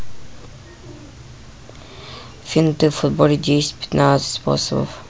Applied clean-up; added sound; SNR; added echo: none; none; none; none.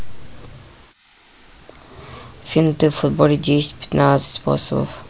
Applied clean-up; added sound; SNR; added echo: neural mask model Resemble Enhance denoiser.